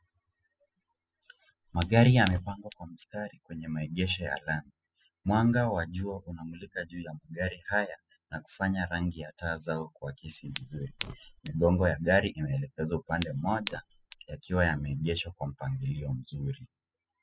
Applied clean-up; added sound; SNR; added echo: classical method spectral subtraction.